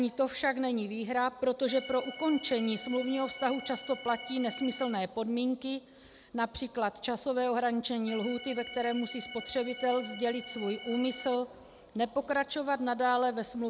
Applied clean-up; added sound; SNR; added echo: none; Organ; 11 dB; none.